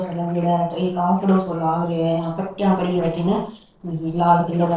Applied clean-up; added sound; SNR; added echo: neural separator model SepFormer DNS4.